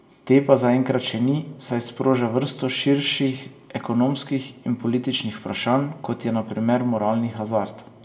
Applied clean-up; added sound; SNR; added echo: none; none; none; reverberation time 1.3 s.